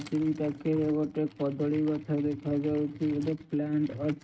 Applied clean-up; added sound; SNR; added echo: neural mask model RNNoise.